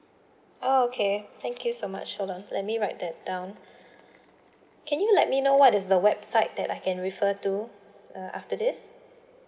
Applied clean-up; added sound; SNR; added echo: none; none; none; none.